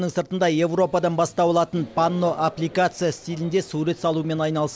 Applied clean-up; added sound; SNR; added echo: none; none; none; none.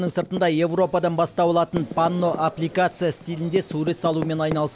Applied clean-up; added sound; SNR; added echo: none; Typing; 15 dB; none.